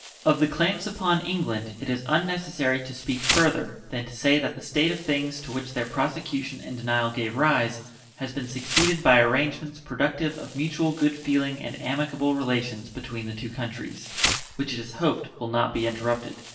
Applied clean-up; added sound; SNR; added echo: none; Insect; 10 dB; reverberation time 0.8 s.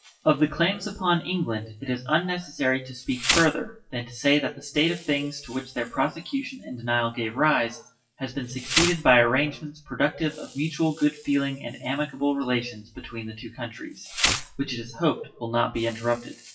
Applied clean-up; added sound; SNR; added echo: classical method WPE with log-MMSE.